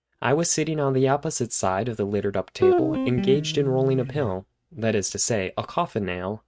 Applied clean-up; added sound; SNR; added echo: neural mask model RNNoise.